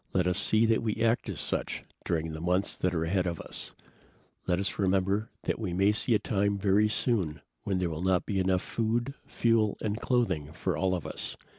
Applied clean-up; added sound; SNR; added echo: none; none; none; none.